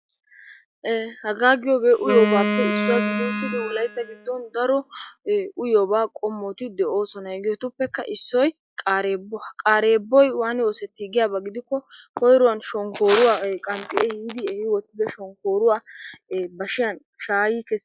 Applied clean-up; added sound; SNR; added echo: classical method log-MMSE.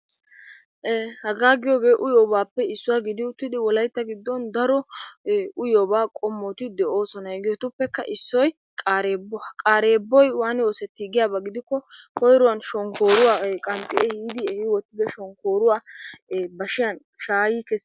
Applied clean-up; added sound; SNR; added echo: none; none; none; none.